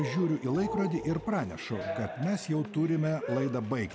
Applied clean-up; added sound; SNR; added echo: none; Cheering; 9 dB; none.